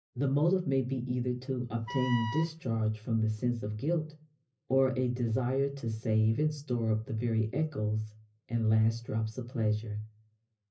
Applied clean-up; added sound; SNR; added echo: none; Wind instrument, woodwind instrument; 11 dB; reverberation time 0.4 s.